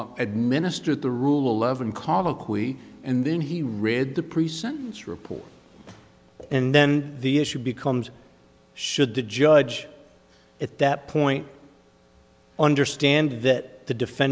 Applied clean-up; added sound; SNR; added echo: none; none; none; none.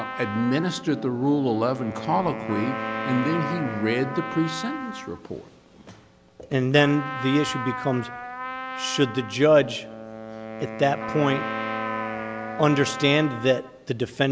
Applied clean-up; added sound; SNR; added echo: none; Trumpet + Wind instrument, woodwind instrument; 8 dB; none.